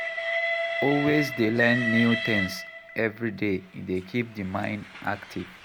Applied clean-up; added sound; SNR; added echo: none; Train; 4 dB; none.